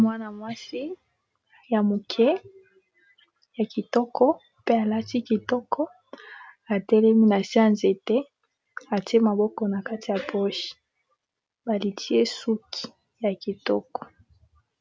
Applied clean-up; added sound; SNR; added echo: none; none; none; none.